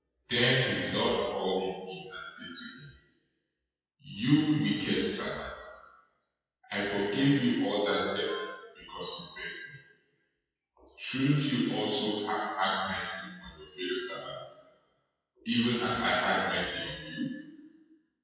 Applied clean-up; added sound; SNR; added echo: classical method WPE with log-MMSE.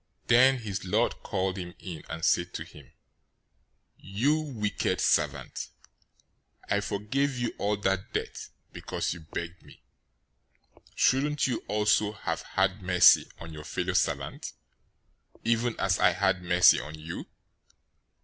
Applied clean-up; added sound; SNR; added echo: none; none; none; none.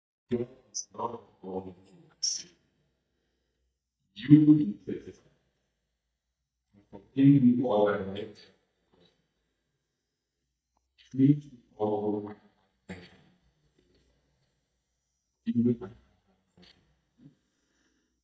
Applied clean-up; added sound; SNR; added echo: neural mask model DeepFilterNet 3.